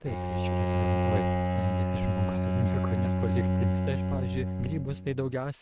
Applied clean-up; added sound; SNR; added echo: neural mask model RNNoise.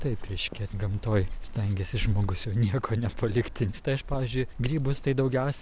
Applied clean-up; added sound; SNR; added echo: none; none; none; none.